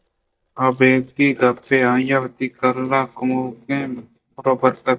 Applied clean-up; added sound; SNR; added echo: neural mask model DeepFilterNet 3.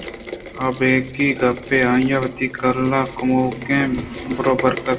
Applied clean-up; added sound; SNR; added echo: none; Rain; 12 dB; reverberation time 1.5 s.